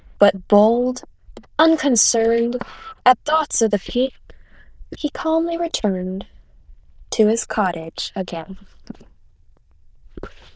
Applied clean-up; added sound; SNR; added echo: neural diffusion model UNIVERSE++.